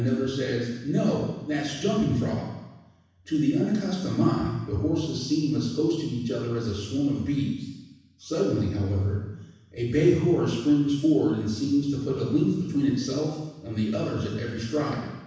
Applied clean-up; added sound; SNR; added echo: none; none; none; reverberation time 1.1 s.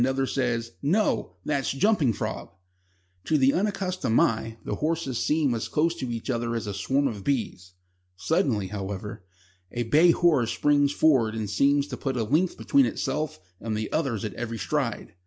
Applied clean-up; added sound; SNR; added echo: none; none; none; none.